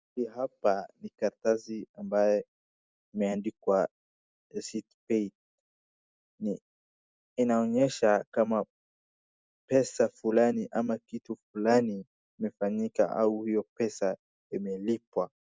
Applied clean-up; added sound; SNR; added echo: none; none; none; none.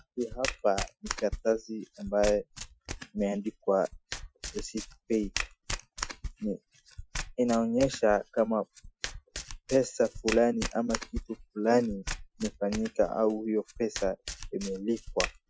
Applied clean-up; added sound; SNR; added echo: classical method Wiener filter.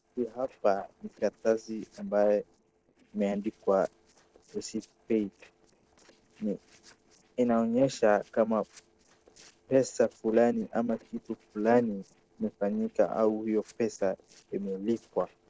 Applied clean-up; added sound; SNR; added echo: neural separator model SepFormer DNS4.